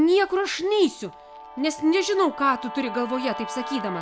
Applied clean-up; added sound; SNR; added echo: none; Guitar; 13 dB; none.